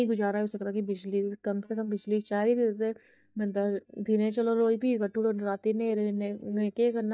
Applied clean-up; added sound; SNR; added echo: neural mask model DeepFilterNet 3.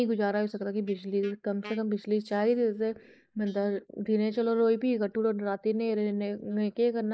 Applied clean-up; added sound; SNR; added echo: neural mask model Resemble Enhance denoiser.